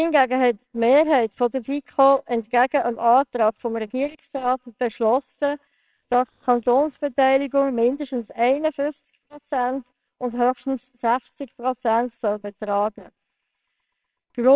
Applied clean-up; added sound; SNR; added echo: neural separator model SepFormer WHAMR!.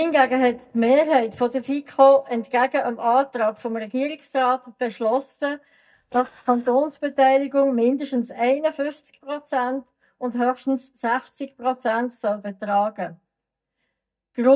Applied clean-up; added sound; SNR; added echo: neural mask model DeepFilterNet 3.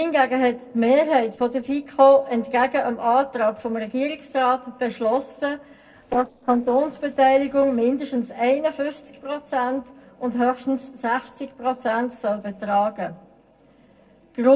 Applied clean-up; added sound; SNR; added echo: neural separator model SepFormer DNS4.